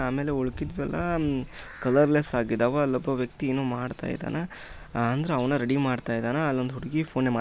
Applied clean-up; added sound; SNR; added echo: none; none; none; none.